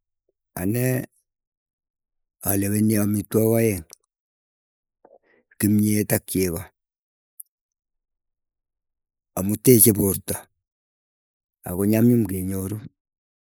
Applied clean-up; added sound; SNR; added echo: neural mask model Resemble Enhance denoiser.